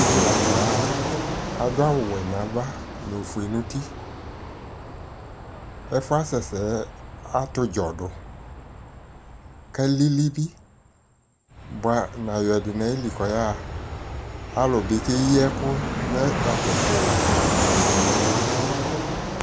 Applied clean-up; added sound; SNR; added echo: none; Fixed-wing aircraft, airplane; 0 dB; none.